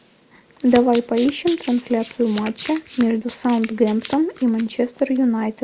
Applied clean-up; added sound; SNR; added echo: none; Domestic sounds, home sounds; 19 dB; none.